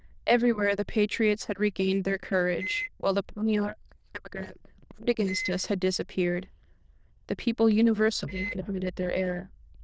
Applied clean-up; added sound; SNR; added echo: neural diffusion model UNIVERSE++.